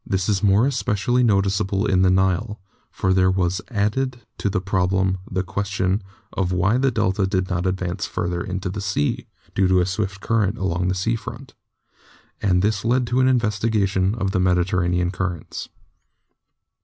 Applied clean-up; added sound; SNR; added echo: none; none; none; none.